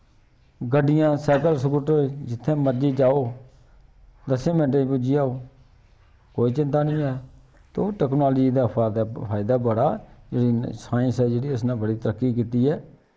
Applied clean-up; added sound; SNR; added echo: neural mask model Resemble Enhance denoiser.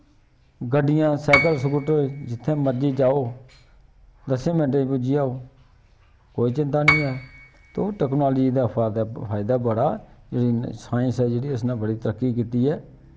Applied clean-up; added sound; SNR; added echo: none; Piano; 4 dB; none.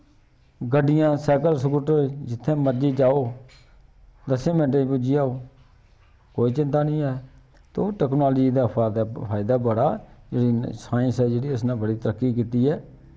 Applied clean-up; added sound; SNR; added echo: none; none; none; none.